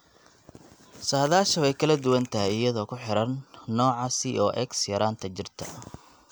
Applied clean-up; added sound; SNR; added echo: none; none; none; none.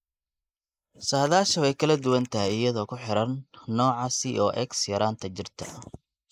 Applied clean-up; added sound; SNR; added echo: neural mask model Resemble Enhance denoiser.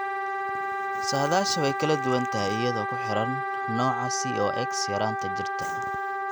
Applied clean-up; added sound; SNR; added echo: none; Wind instrument, woodwind instrument; 0 dB; none.